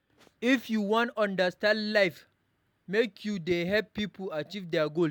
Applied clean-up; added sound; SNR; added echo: none; none; none; none.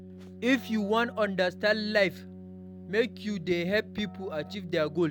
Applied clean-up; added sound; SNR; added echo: none; Keyboard (musical); 15 dB; none.